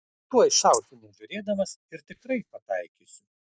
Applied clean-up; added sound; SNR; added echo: neural mask model DeepFilterNet 3.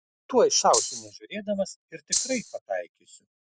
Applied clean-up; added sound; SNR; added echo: classical method spectral subtraction.